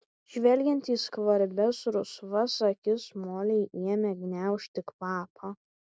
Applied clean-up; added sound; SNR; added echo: none; none; none; none.